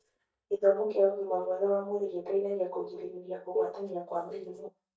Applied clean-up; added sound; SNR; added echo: neural mask model DeepFilterNet 3.